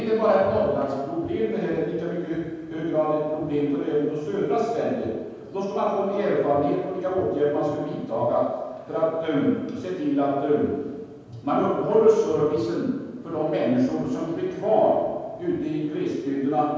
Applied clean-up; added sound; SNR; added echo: none; none; none; reverberation time 1.2 s.